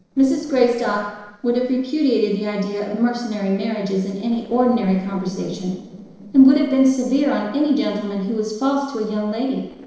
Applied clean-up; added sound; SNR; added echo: neural separator model SepFormer DNS4.